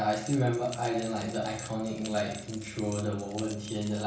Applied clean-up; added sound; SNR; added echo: none; Rattle / Keys jangling; 16 dB; reverberation time 0.6 s.